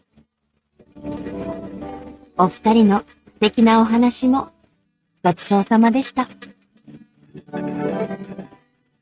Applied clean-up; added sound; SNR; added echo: neural mask model RNNoise.